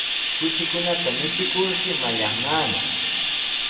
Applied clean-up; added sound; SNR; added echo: none; Bathtub (filling or washing); -5 dB; reverberation time 1.8 s.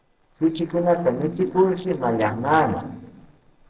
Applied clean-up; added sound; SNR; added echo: neural separator model SepFormer DNS4.